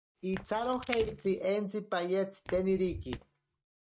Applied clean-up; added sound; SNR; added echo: neural mask model RNNoise.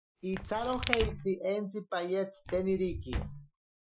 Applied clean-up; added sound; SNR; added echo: classical method Wiener filter.